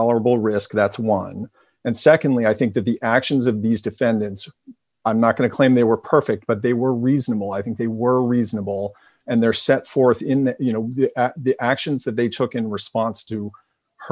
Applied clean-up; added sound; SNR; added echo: none; none; none; none.